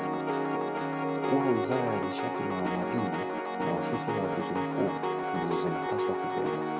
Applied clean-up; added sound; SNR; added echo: none; Piano; -5 dB; none.